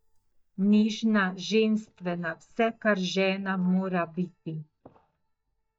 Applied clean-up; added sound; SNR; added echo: neural mask model DeepFilterNet 3.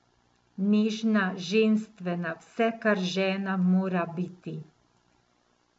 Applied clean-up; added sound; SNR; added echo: none; none; none; none.